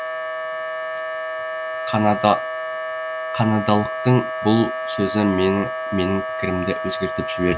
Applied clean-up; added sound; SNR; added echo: none; Wind instrument, woodwind instrument; 4 dB; none.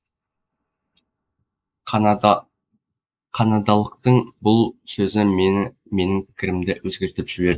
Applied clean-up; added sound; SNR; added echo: neural mask model Resemble Enhance denoiser.